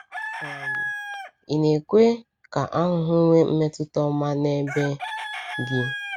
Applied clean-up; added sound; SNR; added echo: none; Chicken, rooster; 11 dB; none.